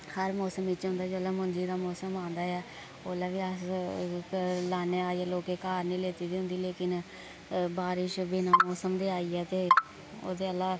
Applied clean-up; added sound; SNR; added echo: none; none; none; none.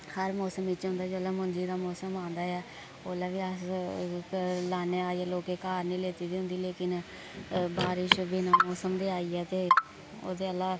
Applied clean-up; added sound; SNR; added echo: none; Car; 4 dB; none.